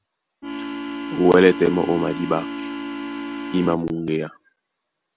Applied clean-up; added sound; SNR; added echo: none; Organ; 7 dB; none.